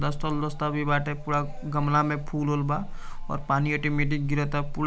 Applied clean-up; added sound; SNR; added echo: none; Buzz; 6 dB; none.